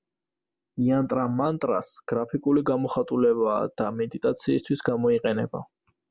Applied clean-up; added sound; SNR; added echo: none; none; none; none.